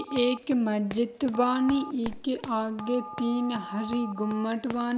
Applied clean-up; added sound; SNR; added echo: none; Telephone + Run; 13 dB; none.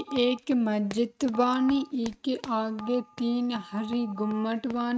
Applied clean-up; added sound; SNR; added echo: neural mask model RNNoise.